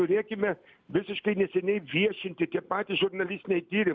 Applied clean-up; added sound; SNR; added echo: none; none; none; none.